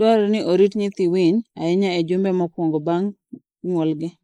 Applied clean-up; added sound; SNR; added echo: neural mask model Resemble Enhance denoiser.